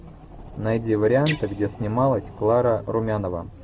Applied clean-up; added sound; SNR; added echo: none; Guitar + Fire; 16 dB; none.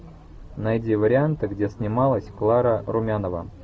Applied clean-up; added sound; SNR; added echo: none; none; none; none.